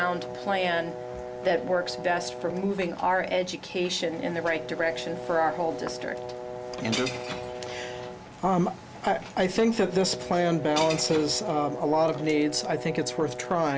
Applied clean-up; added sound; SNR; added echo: none; Brass instrument + Shatter / Crushing; 10 dB; none.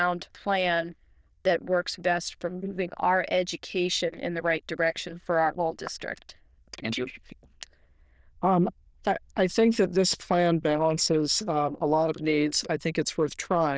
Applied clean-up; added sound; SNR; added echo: neural diffusion model UNIVERSE++.